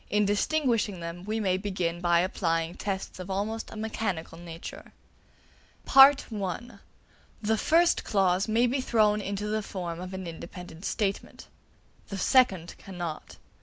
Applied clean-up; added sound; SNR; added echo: none; none; none; none.